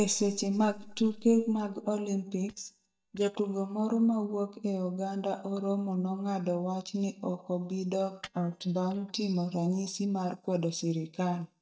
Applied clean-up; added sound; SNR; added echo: neural mask model DeepFilterNet 3.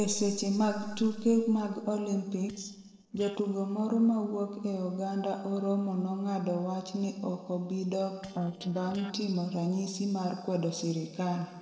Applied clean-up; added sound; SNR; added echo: neural separator model SepFormer DNS4.